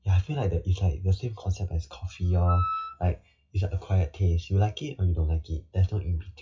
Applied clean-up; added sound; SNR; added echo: classical method WPE with log-MMSE.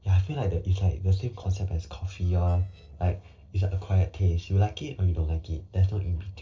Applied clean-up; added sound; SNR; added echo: neural separator model SepFormer DNS4.